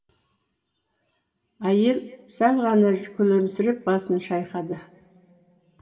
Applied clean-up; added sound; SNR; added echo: none; none; none; reverberation time 2.5 s.